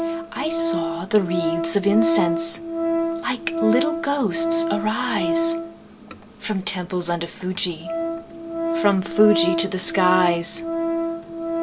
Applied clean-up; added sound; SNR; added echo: none; Organ; 1 dB; none.